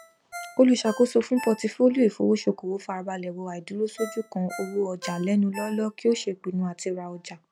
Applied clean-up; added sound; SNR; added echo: none; Ringtone; 18 dB; none.